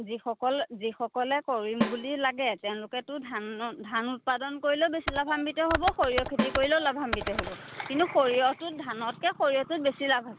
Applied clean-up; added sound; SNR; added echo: none; Snare drum + Computer keyboard; 5 dB; none.